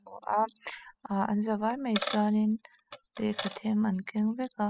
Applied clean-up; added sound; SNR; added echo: classical method spectral subtraction.